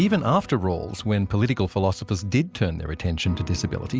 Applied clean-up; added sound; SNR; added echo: none; none; none; none.